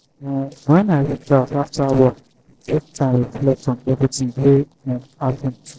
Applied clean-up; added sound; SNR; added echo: neural separator model SepFormer DNS4.